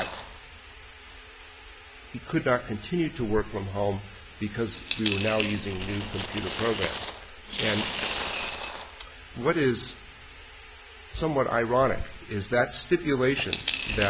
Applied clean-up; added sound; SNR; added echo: none; Coin (dropping); 3 dB; none.